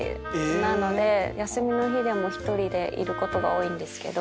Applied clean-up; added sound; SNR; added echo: none; Wind instrument, woodwind instrument; 11 dB; none.